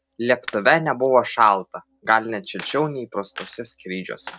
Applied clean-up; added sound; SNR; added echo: none; Coin (dropping); 19 dB; none.